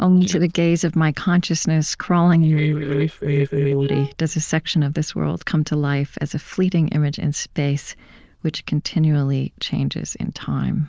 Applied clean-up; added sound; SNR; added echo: neural diffusion model UNIVERSE++.